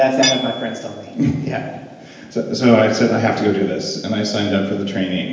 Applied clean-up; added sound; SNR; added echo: none; Tools; 11 dB; reverberation time 1.0 s.